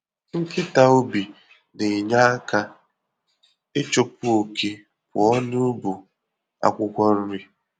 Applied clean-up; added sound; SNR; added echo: none; none; none; none.